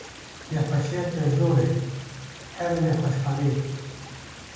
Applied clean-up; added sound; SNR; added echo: none; Stream; 16 dB; reverberation time 1.2 s.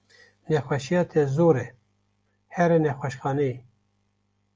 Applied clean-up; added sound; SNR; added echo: none; none; none; none.